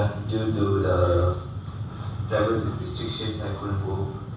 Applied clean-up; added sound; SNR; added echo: none; Train; 6 dB; reverberation time 0.7 s.